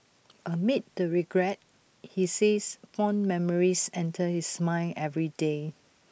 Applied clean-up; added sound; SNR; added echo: none; none; none; none.